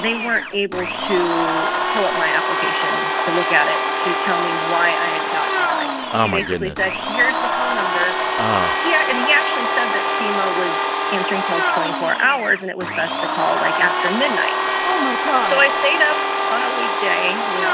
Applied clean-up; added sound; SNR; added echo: none; Domestic sounds, home sounds; -1 dB; none.